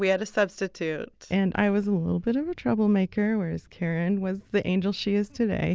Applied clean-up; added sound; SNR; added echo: none; none; none; none.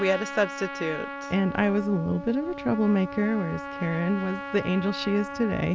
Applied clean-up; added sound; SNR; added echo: none; Trumpet; 10 dB; none.